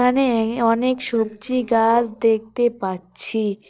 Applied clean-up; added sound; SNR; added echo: neural separator model SepFormer DNS4.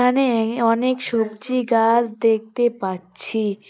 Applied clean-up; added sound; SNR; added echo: neural mask model Resemble Enhance denoiser.